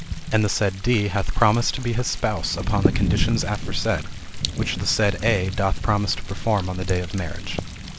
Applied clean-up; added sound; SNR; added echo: none; Thunder; 7 dB; none.